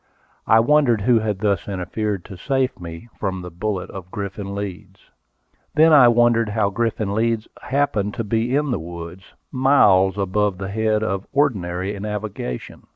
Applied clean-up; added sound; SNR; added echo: none; none; none; none.